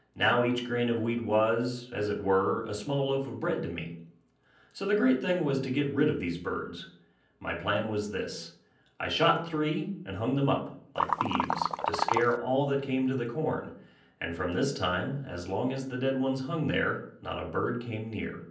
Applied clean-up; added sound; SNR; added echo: none; Liquid; 0 dB; reverberation time 0.6 s.